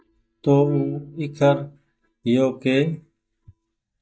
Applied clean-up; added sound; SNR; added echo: neural mask model DeepFilterNet 3.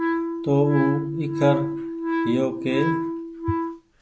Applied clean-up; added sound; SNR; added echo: none; Wind instrument, woodwind instrument; 1 dB; none.